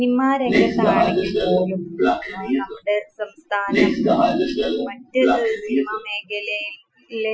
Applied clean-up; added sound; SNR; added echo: classical method Wiener filter.